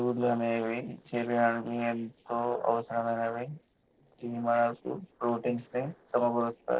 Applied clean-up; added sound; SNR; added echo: neural separator model SepFormer DNS4.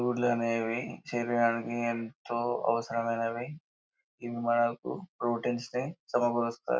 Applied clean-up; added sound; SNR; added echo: none; none; none; none.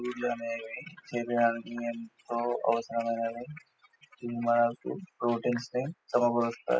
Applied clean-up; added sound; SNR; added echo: classical method spectral subtraction.